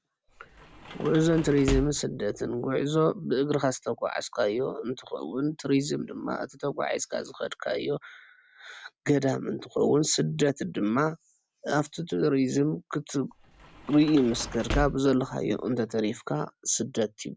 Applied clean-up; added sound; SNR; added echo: none; Sliding door / Slam; 9 dB; none.